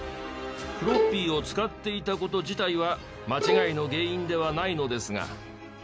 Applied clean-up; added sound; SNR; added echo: none; Bowed string instrument; -1 dB; none.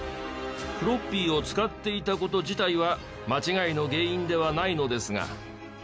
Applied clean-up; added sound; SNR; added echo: none; none; none; none.